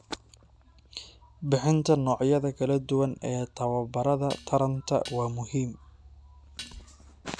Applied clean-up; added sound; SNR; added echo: none; Dishes, pots, and pans; 18 dB; none.